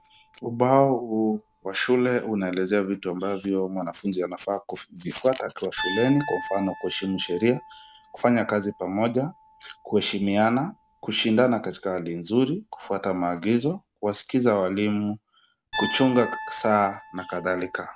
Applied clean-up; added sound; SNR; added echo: none; Piano; 16 dB; none.